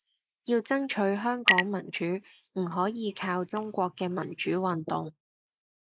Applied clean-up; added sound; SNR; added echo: neural mask model Resemble Enhance denoiser.